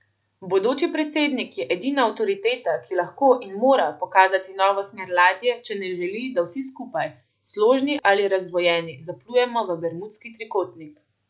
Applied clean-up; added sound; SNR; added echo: none; none; none; none.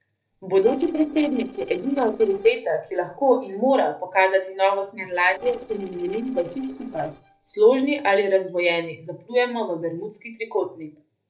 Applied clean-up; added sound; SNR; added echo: neural separator model SepFormer DNS4.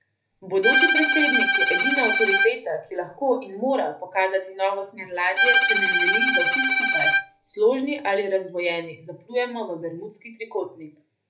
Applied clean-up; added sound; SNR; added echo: none; Bowed string instrument; -4 dB; reverberation time 0.3 s.